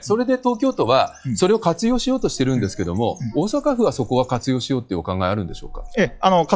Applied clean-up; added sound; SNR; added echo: classical method log-MMSE.